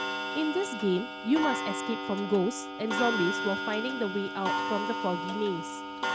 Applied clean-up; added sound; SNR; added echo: none; Clock; 2 dB; none.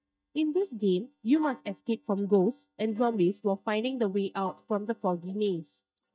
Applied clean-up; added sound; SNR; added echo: neural mask model DeepFilterNet 3.